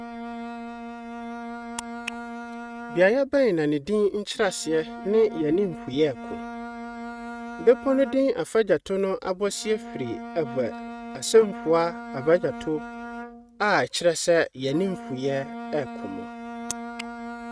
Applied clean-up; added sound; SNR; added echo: neural mask model RNNoise.